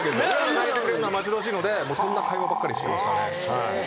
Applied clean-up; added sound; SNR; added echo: none; none; none; none.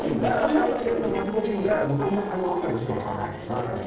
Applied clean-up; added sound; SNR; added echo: neural separator model SepFormer DNS4.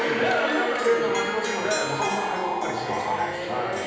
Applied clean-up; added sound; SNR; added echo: none; Harp; 3 dB; reverberation time 0.9 s.